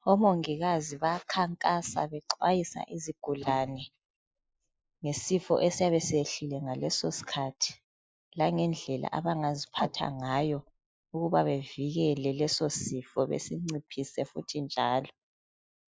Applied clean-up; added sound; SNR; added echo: neural mask model Resemble Enhance denoiser.